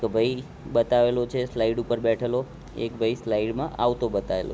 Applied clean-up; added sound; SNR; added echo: none; none; none; none.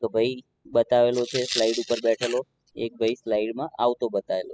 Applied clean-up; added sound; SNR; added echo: classical method spectral subtraction.